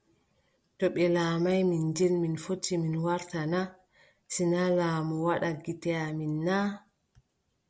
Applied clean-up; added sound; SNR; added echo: none; none; none; none.